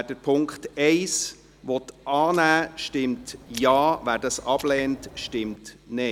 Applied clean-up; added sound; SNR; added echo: none; Raindrop; 19 dB; none.